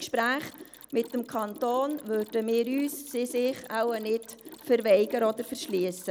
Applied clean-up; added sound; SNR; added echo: none; Mechanisms; 19 dB; none.